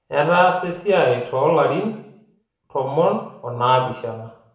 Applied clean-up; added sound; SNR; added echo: none; none; none; reverberation time 0.6 s.